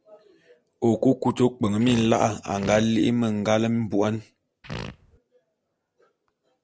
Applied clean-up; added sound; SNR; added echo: none; Fart; 12 dB; none.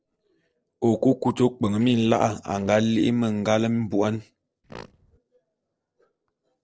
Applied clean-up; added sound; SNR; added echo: neural separator model SepFormer DNS4.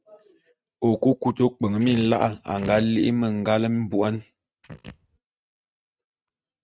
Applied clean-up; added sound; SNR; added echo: neural mask model RNNoise.